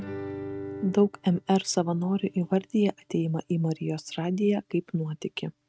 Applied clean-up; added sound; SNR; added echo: neural mask model RNNoise.